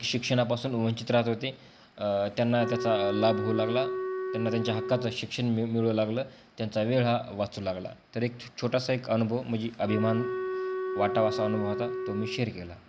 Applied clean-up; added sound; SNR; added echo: none; Wind instrument, woodwind instrument; 5 dB; none.